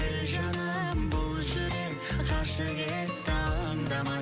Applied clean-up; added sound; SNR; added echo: none; none; none; none.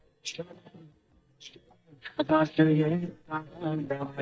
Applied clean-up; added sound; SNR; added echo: neural mask model DeepFilterNet 3.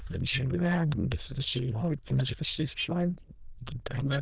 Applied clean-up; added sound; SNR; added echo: neural diffusion model UNIVERSE++.